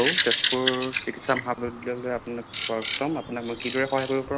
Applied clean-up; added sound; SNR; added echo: none; Bird vocalization, bird call, bird song; 0 dB; none.